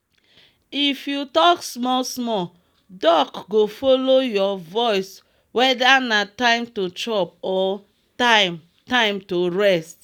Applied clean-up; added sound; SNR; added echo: none; none; none; none.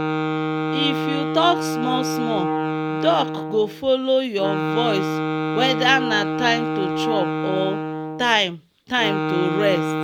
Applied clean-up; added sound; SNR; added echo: none; Wind instrument, woodwind instrument; 1 dB; none.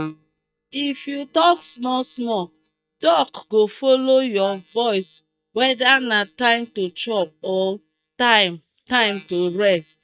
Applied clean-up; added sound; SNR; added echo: neural mask model DeepFilterNet 3.